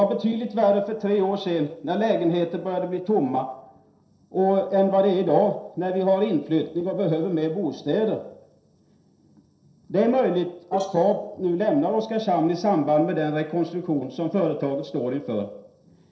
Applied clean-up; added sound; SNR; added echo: neural separator model SepFormer DNS4.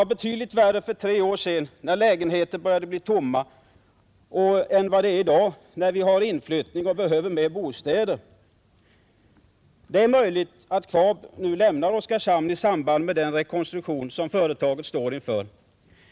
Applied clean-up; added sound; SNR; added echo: none; none; none; none.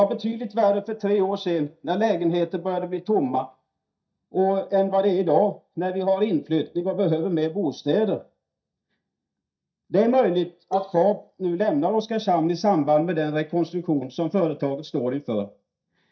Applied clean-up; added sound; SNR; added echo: neural mask model DeepFilterNet 3.